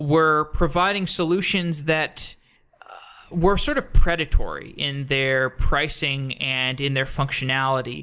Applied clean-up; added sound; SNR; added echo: none; none; none; none.